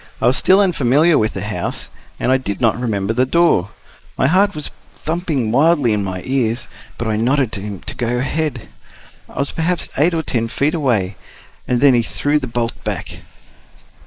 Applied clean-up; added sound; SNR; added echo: neural mask model Resemble Enhance denoiser.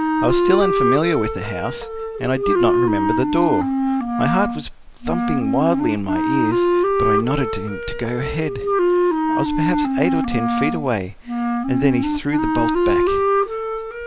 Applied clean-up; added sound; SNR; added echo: none; Wind instrument, woodwind instrument; -3 dB; none.